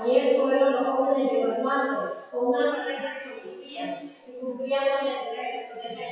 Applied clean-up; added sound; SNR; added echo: classical method WPE with log-MMSE.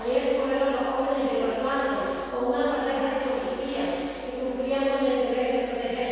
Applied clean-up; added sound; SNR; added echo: none; Tools; 19 dB; reverberation time 2.1 s.